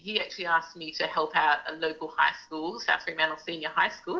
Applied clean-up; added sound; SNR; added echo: neural separator model SepFormer DNS4.